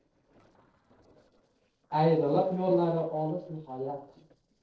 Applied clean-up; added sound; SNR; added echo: neural separator model SepFormer DNS4.